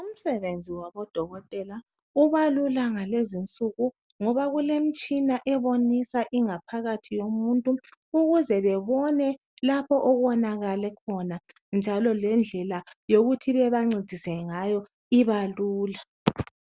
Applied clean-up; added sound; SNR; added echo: none; none; none; none.